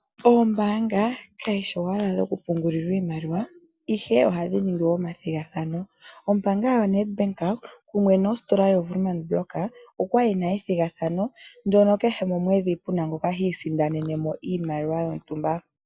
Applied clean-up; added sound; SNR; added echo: none; none; none; none.